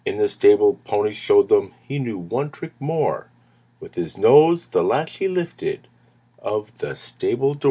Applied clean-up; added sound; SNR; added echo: none; none; none; none.